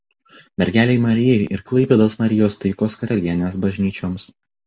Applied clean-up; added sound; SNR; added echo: none; none; none; none.